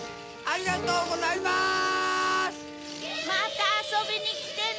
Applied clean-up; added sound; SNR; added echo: none; Wind instrument, woodwind instrument; 16 dB; none.